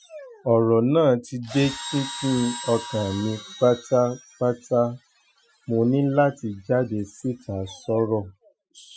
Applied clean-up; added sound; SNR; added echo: classical method Wiener filter.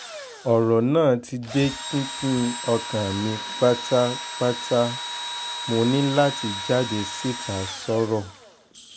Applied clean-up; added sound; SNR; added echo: none; Engine / Drill; 9 dB; none.